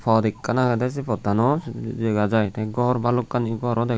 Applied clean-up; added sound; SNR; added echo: none; none; none; none.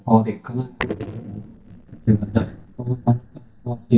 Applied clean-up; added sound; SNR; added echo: neural mask model DeepFilterNet 3.